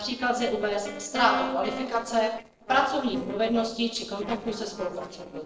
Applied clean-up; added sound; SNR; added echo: neural separator model SepFormer DNS4.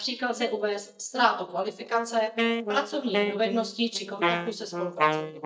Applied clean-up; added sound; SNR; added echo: neural mask model DeepFilterNet 3.